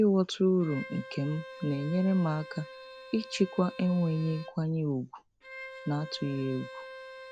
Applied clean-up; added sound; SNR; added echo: none; Bowed string instrument; 16 dB; none.